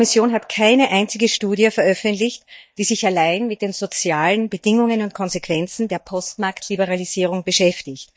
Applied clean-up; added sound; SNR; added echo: neural mask model DeepFilterNet 3.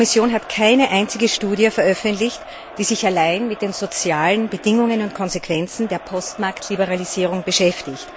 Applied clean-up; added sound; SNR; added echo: none; Crowd; 17 dB; none.